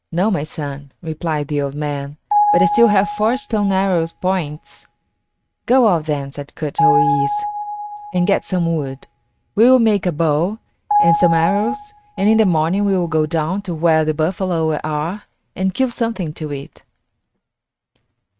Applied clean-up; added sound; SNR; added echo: neural mask model RNNoise.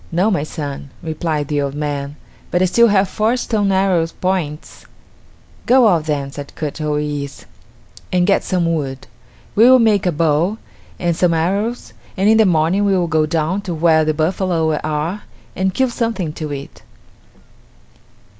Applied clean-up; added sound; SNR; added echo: none; none; none; none.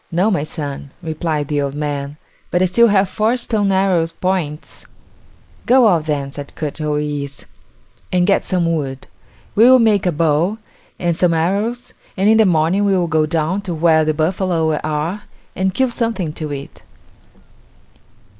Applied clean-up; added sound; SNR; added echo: neural mask model Resemble Enhance denoiser.